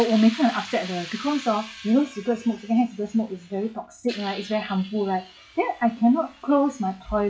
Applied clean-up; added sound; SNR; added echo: classical method log-MMSE.